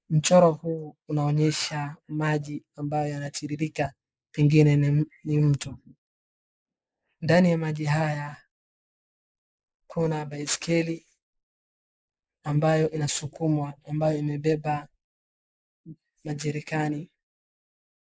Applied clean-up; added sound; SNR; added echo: neural mask model Resemble Enhance denoiser.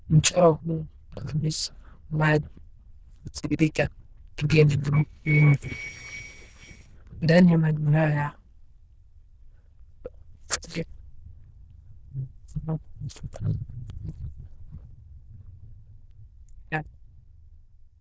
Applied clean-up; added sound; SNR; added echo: neural diffusion model UNIVERSE++.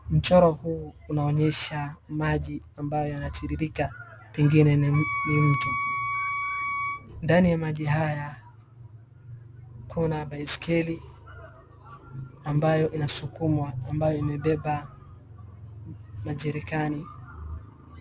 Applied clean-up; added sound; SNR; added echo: none; Wind instrument, woodwind instrument; 3 dB; none.